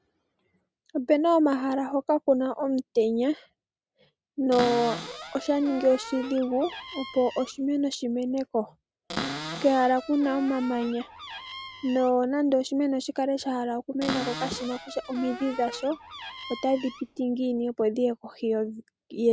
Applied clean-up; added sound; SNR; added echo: none; Cupboard open or close; 11 dB; none.